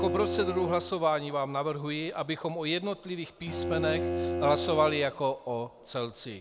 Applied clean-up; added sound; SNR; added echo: none; Bowed string instrument; 6 dB; none.